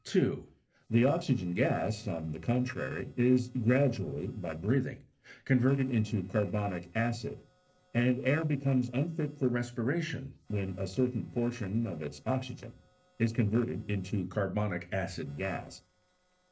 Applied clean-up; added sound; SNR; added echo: neural separator model SepFormer DNS4.